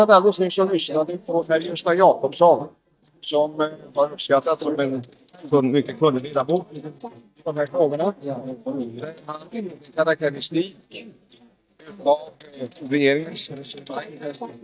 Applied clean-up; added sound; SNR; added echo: neural mask model DeepFilterNet 3.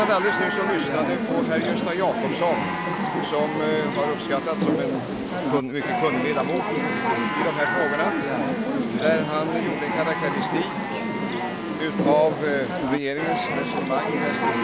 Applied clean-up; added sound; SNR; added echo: none; Chatter / Chirp, tweet / Livestock, farm animals, working animals; -3 dB; none.